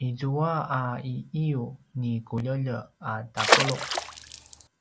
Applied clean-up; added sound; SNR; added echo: none; Water / Splash, splatter; -4 dB; none.